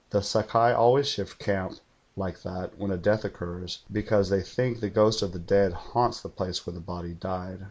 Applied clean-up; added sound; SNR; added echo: none; none; none; none.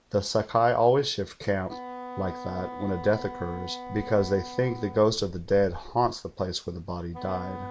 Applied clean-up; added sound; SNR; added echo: none; Wind instrument, woodwind instrument; 14 dB; none.